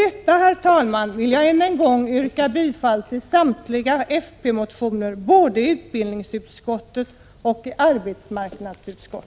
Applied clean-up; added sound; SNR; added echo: none; none; none; none.